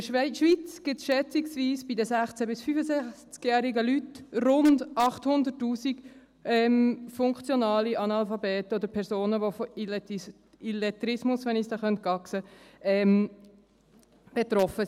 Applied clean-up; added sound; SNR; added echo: none; none; none; none.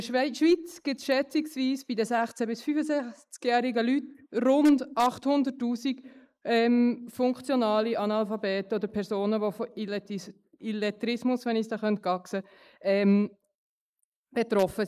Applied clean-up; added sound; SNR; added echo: neural mask model Resemble Enhance denoiser.